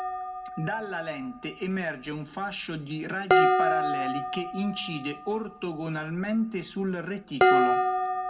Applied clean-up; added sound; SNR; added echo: none; Dishes, pots, and pans; -4 dB; reverberation time 0.8 s.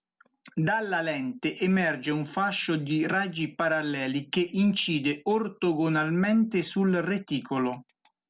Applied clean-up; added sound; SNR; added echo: none; none; none; none.